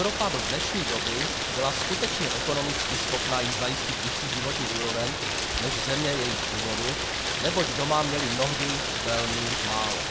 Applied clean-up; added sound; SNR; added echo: none; Rain; -2 dB; none.